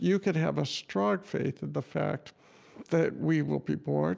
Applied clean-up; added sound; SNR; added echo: none; none; none; none.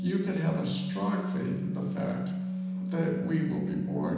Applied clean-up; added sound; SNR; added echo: none; Organ; 1 dB; reverberation time 1.1 s.